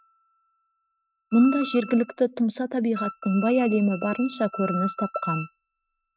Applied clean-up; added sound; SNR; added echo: neural mask model RNNoise.